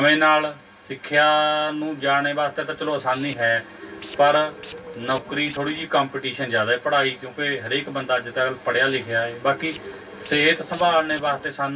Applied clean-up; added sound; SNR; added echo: none; Tools; 16 dB; reverberation time 0.1 s.